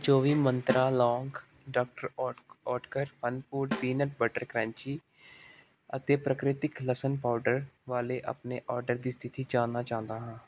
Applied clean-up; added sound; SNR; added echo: none; Snare drum; 11 dB; none.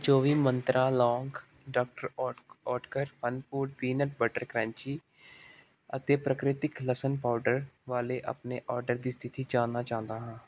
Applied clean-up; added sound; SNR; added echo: none; none; none; none.